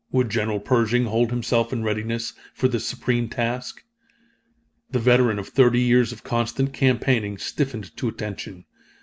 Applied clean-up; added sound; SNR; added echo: none; none; none; none.